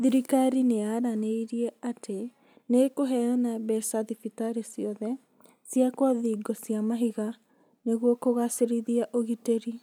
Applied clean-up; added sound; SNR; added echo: none; none; none; none.